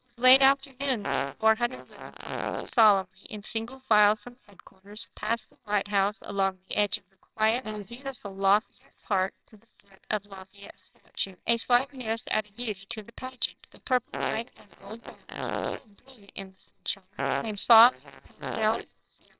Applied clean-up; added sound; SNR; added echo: neural separator model SepFormer WHAMR!.